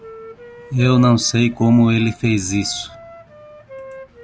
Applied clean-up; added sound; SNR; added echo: none; Wind instrument, woodwind instrument; 20 dB; none.